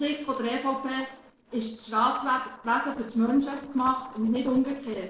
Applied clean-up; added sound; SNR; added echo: neural separator model SepFormer DNS4.